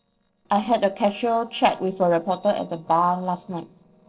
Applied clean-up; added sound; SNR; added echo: neural separator model SepFormer DNS4.